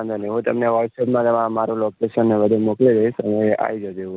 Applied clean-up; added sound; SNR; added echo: none; none; none; none.